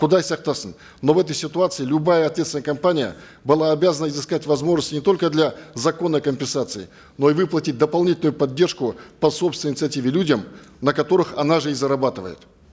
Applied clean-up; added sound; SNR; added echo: none; none; none; none.